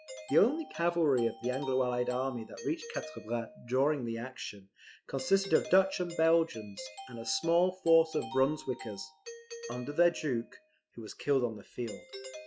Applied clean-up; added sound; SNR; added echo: classical method log-MMSE.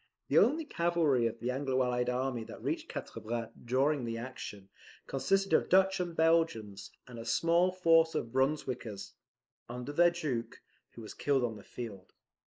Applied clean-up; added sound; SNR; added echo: neural mask model Resemble Enhance denoiser.